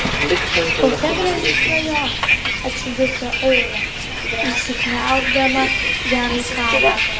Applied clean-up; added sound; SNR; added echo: none; Bus; -3 dB; reverberation time 0.9 s.